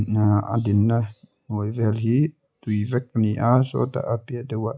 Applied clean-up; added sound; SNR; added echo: none; none; none; none.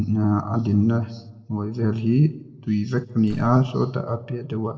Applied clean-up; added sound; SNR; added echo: neural separator model SepFormer DNS4.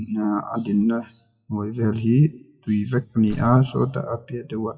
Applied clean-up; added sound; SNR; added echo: classical method WPE with log-MMSE.